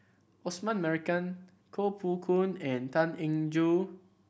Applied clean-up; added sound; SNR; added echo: none; none; none; none.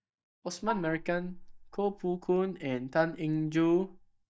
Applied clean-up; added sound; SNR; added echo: neural mask model DeepFilterNet 3.